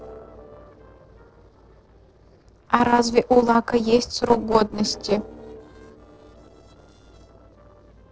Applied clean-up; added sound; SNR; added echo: neural separator model SepFormer DNS4.